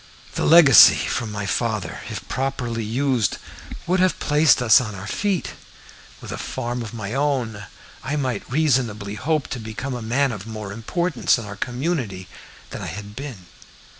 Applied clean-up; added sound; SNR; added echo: none; none; none; none.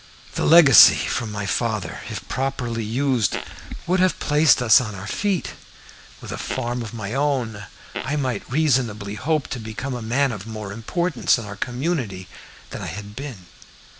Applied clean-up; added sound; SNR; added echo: none; Fart; 12 dB; none.